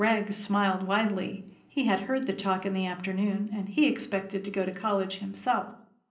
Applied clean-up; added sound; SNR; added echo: none; none; none; reverberation time 0.5 s.